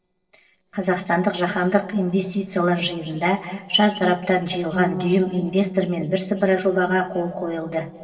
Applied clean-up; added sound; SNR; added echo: neural separator model SepFormer DNS4.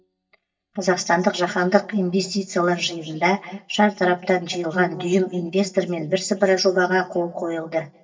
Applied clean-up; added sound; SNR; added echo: neural mask model DeepFilterNet 3.